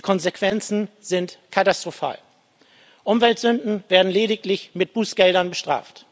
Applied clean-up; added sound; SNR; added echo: none; none; none; none.